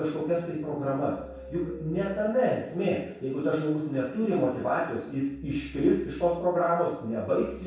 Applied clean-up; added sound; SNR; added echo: none; none; none; reverberation time 0.7 s.